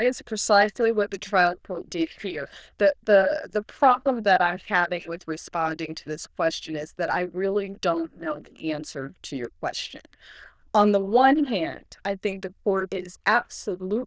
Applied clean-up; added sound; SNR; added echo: neural diffusion model UNIVERSE++.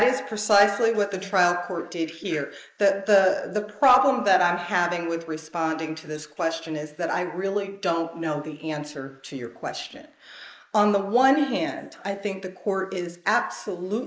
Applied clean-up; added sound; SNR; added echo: neural mask model Resemble Enhance denoiser.